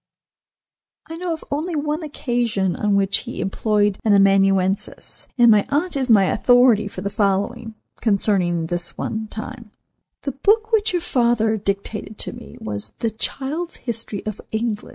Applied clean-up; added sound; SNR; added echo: none; none; none; none.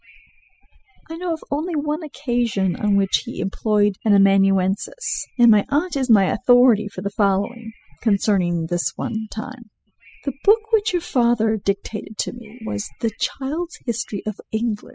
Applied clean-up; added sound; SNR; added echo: classical method spectral subtraction.